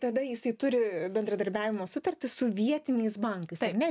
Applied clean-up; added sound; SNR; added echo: none; none; none; none.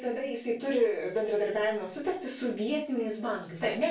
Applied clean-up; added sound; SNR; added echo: none; none; none; reverberation time 0.3 s.